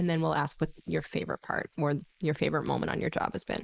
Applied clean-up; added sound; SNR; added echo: neural mask model Resemble Enhance denoiser.